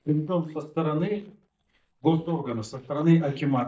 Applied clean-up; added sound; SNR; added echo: neural mask model DeepFilterNet 3.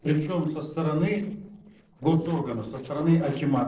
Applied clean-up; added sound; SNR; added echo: neural separator model SepFormer DNS4.